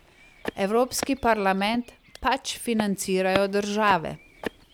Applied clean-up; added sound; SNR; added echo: none; Walk, footsteps; 13 dB; none.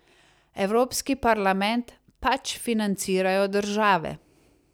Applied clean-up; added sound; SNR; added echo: none; none; none; none.